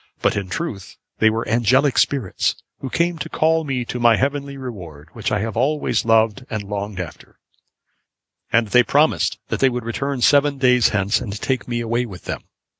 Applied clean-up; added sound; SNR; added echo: none; none; none; none.